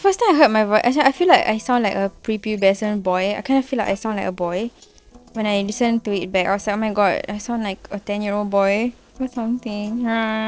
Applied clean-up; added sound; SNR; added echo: neural separator model SepFormer DNS4.